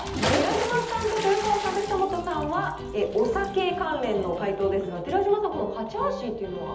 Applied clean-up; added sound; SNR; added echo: none; Bathtub (filling or washing) / Splash, splatter; 11 dB; reverberation time 1.2 s.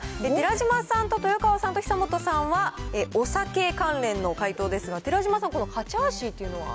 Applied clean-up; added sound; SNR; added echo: none; none; none; none.